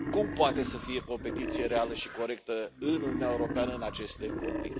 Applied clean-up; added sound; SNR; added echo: none; Wild animals; 4 dB; none.